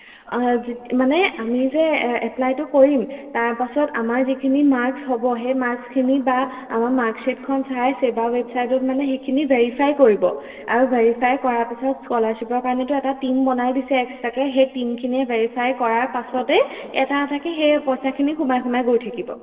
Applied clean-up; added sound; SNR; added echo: neural separator model SepFormer DNS4.